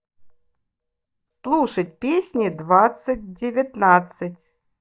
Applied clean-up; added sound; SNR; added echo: neural mask model DeepFilterNet 3.